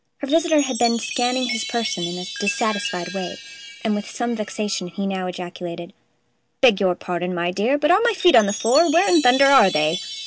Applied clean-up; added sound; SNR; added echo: none; Chime; 11 dB; none.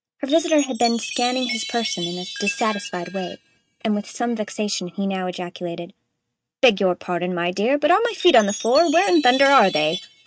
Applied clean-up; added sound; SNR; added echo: neural mask model RNNoise.